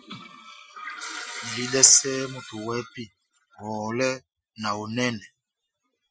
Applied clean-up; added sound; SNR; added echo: classical method Wiener filter.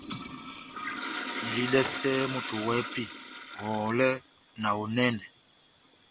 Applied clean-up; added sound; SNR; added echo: none; Toilet flush; 12 dB; none.